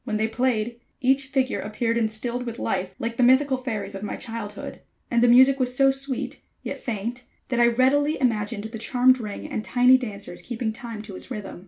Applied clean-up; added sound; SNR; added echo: none; none; none; none.